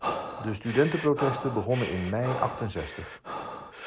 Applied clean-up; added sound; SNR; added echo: none; Breathing; 7 dB; none.